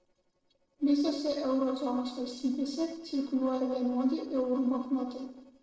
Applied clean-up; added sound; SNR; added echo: neural separator model SepFormer DNS4.